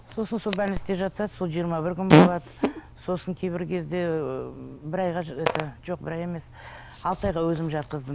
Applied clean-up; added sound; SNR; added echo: none; Fart; -1 dB; none.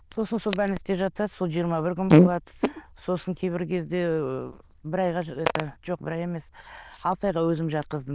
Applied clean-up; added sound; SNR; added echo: neural diffusion model UNIVERSE++.